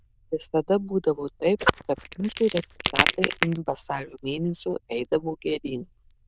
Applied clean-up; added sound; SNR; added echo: neural diffusion model UNIVERSE++.